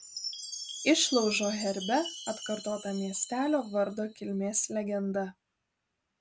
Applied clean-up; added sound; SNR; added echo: none; Chime; 12 dB; none.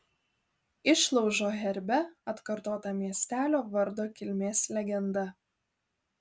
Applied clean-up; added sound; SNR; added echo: none; none; none; none.